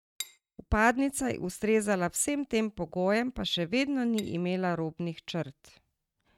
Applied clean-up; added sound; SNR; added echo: neural mask model RNNoise.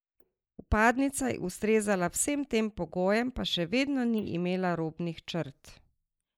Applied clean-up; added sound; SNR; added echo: neural mask model Resemble Enhance denoiser.